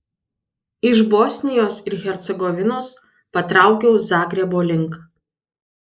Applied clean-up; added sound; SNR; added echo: neural mask model Resemble Enhance denoiser.